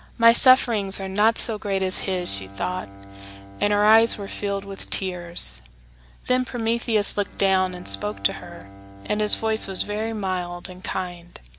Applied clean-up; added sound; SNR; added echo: none; Bowed string instrument; 20 dB; none.